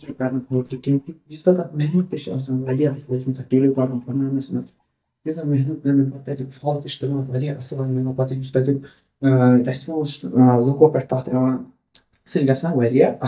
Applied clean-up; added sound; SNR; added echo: neural mask model DeepFilterNet 3.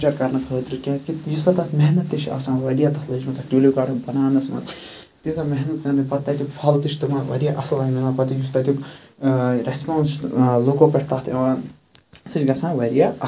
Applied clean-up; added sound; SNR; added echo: none; none; none; none.